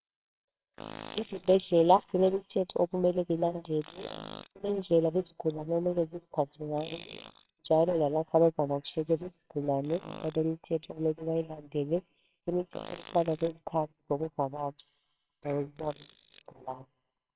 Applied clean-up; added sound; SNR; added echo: neural separator model SepFormer WHAMR!.